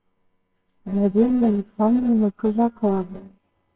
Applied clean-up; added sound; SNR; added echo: neural separator model SepFormer WHAMR!.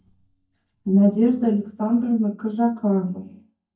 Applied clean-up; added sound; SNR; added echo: neural mask model DeepFilterNet 3.